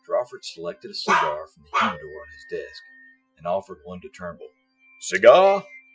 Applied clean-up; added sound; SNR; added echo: classical method Wiener filter.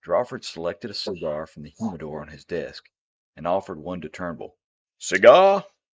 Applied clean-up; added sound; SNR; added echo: neural mask model Resemble Enhance denoiser.